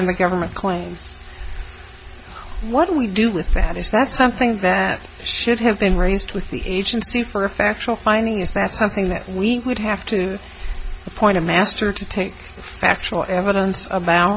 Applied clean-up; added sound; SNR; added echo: none; none; none; none.